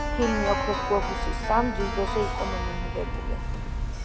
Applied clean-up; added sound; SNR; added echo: none; Keyboard (musical); -1 dB; none.